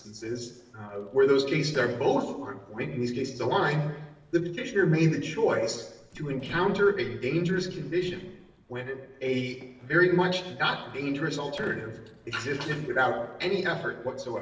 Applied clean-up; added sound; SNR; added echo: neural separator model SepFormer DNS4.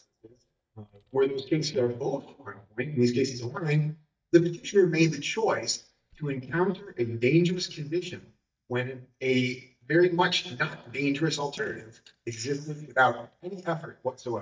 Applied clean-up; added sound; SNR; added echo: neural mask model DeepFilterNet 3.